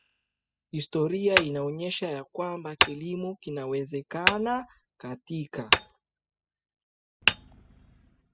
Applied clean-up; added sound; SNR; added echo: classical method spectral subtraction.